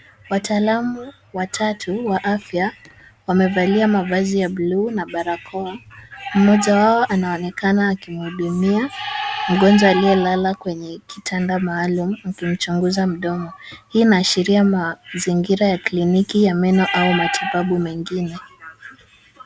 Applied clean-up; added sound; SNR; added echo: none; none; none; none.